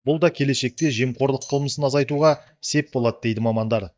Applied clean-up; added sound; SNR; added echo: neural mask model DeepFilterNet 3.